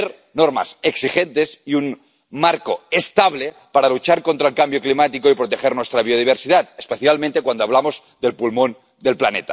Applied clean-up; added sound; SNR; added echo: none; none; none; none.